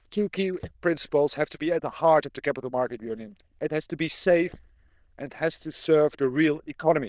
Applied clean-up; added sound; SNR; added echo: neural diffusion model UNIVERSE++.